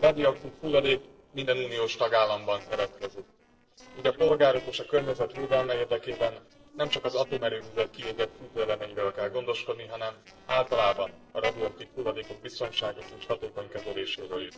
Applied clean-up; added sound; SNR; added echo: neural separator model SepFormer DNS4.